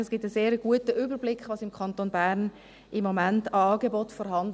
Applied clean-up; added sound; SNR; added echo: none; none; none; none.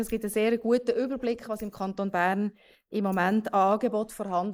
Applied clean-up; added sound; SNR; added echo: neural mask model Resemble Enhance denoiser.